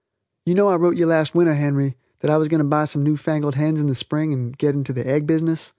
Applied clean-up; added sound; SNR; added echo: none; none; none; none.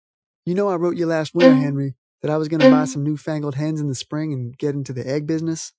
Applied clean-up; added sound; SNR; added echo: classical method Wiener filter.